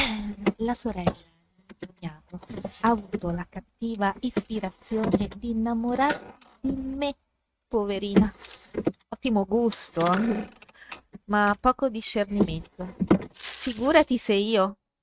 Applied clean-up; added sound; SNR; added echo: neural mask model RNNoise.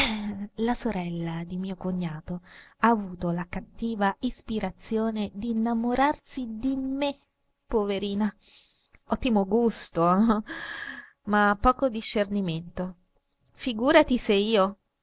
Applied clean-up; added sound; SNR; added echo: none; none; none; none.